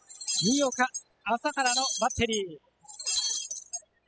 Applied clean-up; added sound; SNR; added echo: classical method spectral subtraction.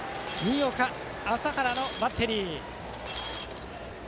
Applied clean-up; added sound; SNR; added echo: none; Shatter; 3 dB; none.